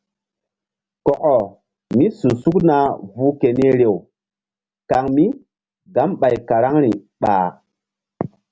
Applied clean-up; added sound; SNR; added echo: none; none; none; none.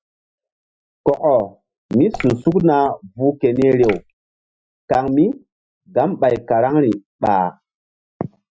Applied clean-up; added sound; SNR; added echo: classical method Wiener filter.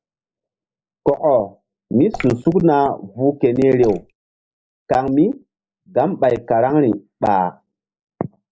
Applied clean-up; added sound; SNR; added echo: neural mask model Resemble Enhance denoiser.